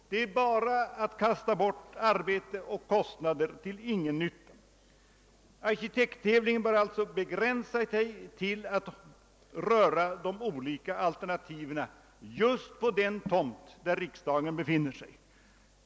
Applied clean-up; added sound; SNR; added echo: none; none; none; none.